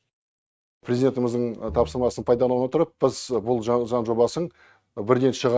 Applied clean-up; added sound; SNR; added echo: neural mask model RNNoise.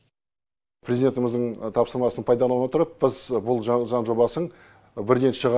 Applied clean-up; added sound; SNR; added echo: none; none; none; none.